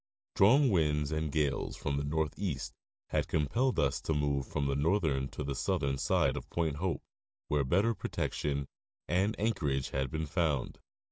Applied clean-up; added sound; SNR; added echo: none; none; none; none.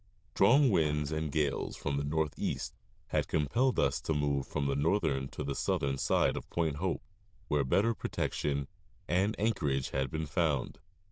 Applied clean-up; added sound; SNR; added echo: neural diffusion model UNIVERSE++.